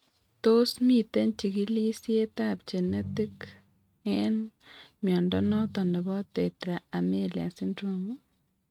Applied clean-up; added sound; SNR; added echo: neural mask model RNNoise.